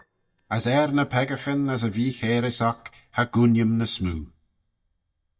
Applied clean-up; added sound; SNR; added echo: neural mask model DeepFilterNet 3.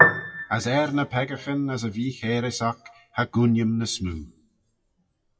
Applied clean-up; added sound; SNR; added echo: classical method WPE with log-MMSE.